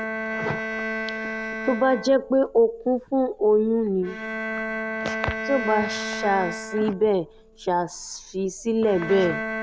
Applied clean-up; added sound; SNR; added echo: none; Bowed string instrument; 7 dB; none.